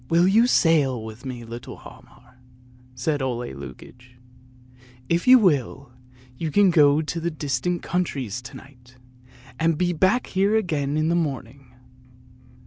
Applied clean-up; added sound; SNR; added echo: none; none; none; none.